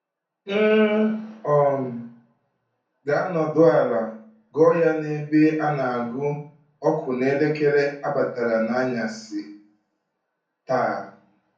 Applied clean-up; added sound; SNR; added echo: none; none; none; reverberation time 0.5 s.